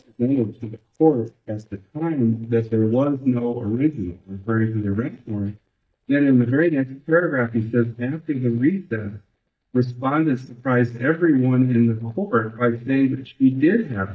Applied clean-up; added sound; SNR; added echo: neural mask model DeepFilterNet 3.